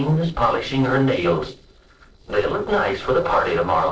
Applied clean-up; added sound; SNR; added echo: neural separator model SepFormer DNS4.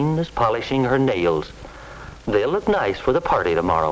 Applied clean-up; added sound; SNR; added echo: none; none; none; none.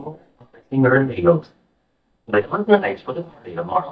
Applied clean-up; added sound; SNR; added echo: neural mask model DeepFilterNet 3.